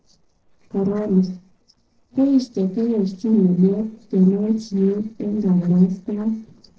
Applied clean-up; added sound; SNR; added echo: neural separator model SepFormer DNS4.